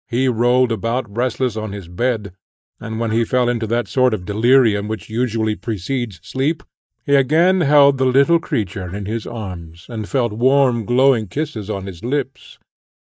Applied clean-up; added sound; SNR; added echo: neural mask model DeepFilterNet 3.